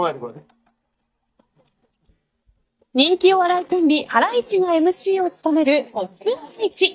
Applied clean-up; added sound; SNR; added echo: neural mask model DeepFilterNet 3.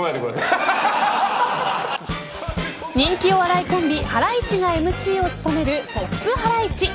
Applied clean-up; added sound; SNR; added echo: none; none; none; none.